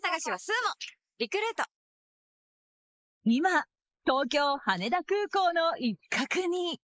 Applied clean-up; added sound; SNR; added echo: neural mask model Resemble Enhance denoiser.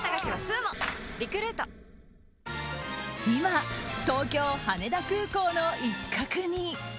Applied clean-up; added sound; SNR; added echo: none; Explosion; 14 dB; none.